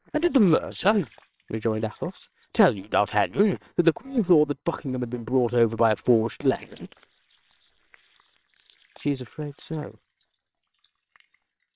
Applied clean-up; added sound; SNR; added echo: neural separator model SepFormer WHAMR!.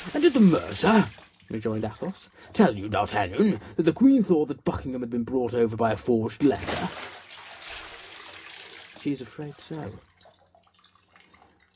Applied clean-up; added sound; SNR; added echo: none; Bathtub (filling or washing) / Splash, splatter; 20 dB; reverberation time 0.3 s.